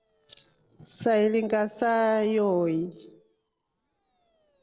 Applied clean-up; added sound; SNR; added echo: neural separator model SepFormer DNS4.